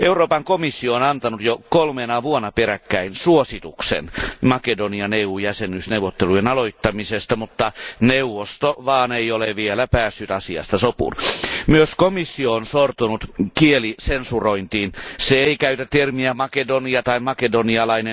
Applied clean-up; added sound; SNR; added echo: none; none; none; none.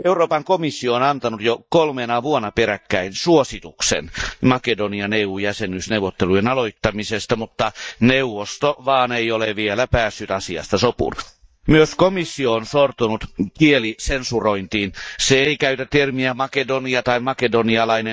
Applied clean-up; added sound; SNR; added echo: neural mask model DeepFilterNet 3.